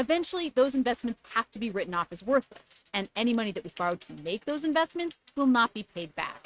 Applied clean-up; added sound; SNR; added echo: neural mask model RNNoise.